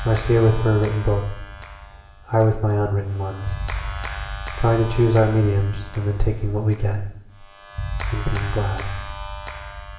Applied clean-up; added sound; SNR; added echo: none; Clapping; 10 dB; reverberation time 0.7 s.